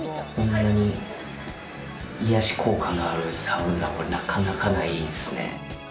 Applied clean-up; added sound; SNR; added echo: none; none; none; none.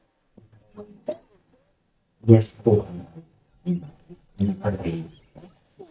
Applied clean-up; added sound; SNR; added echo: neural mask model DeepFilterNet 3.